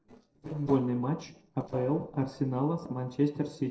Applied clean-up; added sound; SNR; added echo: neural separator model SepFormer DNS4.